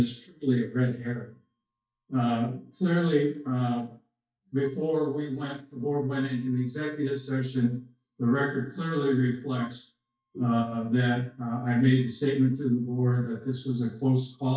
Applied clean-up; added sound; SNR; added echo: neural mask model DeepFilterNet 3.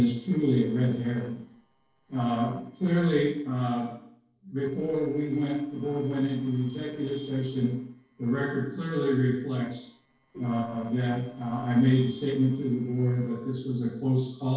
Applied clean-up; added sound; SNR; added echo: neural separator model SepFormer DNS4.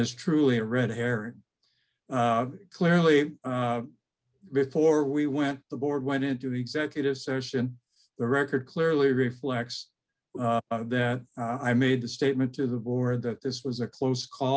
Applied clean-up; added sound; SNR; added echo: none; none; none; none.